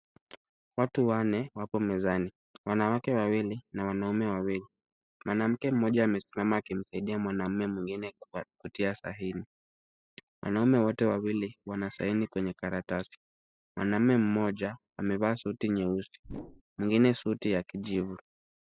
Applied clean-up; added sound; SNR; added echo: classical method spectral subtraction.